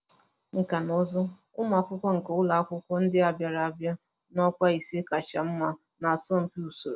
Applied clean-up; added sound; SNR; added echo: none; none; none; none.